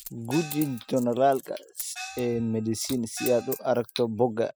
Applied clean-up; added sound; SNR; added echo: classical method spectral subtraction.